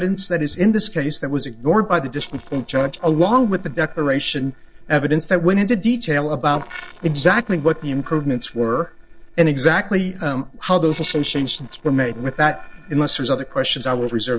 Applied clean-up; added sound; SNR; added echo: neural separator model SepFormer DNS4.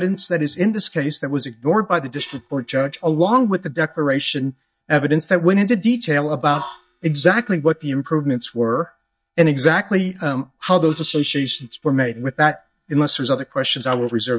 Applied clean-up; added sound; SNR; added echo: neural mask model DeepFilterNet 3.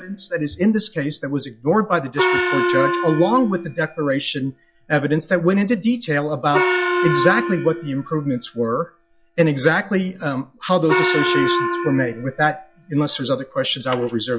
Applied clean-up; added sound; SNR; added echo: classical method log-MMSE.